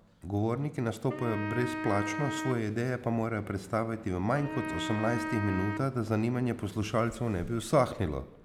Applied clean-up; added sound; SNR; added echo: none; Wind instrument, woodwind instrument; 7 dB; none.